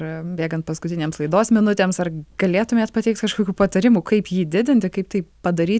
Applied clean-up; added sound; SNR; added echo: none; none; none; none.